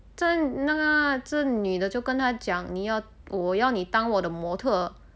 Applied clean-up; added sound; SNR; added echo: none; none; none; none.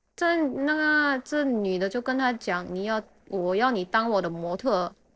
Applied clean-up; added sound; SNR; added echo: neural separator model SepFormer DNS4.